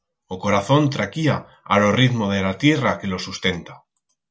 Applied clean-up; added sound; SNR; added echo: none; none; none; none.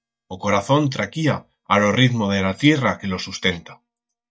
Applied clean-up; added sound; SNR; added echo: neural mask model DeepFilterNet 3.